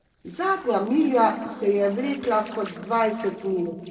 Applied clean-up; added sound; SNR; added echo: neural separator model SepFormer DNS4.